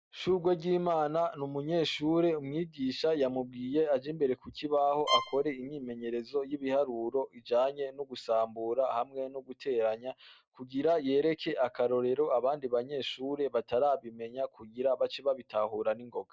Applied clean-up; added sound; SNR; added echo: none; Bowed string instrument; 4 dB; none.